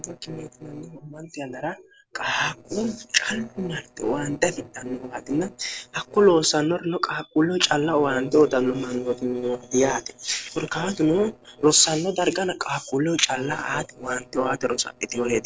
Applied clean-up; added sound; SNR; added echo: neural separator model SepFormer DNS4.